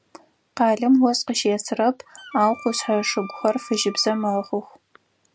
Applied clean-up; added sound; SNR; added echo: none; Wind instrument, woodwind instrument; 19 dB; none.